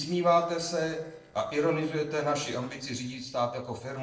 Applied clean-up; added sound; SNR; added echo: neural separator model SepFormer DNS4.